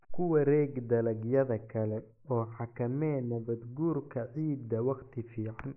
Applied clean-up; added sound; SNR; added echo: neural mask model Resemble Enhance denoiser.